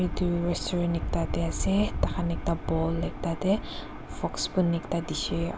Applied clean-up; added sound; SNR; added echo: none; none; none; none.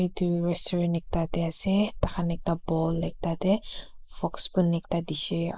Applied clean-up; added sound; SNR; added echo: neural mask model Resemble Enhance denoiser.